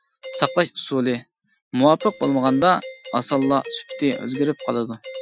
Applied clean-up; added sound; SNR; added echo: classical method Wiener filter.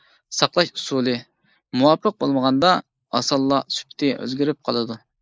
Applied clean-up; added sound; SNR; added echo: neural mask model Resemble Enhance denoiser.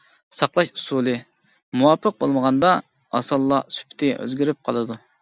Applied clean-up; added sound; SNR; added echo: none; none; none; none.